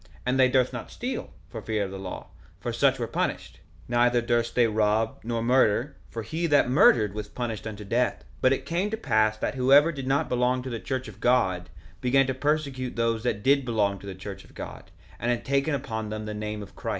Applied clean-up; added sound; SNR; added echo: none; none; none; none.